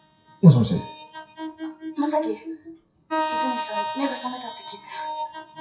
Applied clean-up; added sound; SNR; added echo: classical method WPE with log-MMSE.